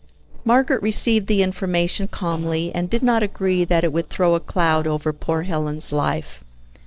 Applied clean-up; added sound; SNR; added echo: neural separator model SepFormer DNS4.